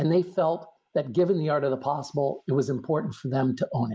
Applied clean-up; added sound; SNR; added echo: neural mask model Resemble Enhance denoiser.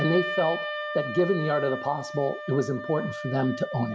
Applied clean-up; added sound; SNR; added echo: none; Wind instrument, woodwind instrument; 7 dB; none.